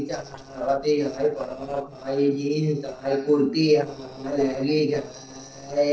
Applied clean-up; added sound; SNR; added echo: neural separator model SepFormer DNS4.